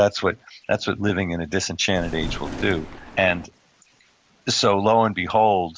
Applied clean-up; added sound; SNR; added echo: none; Thunder; 10 dB; none.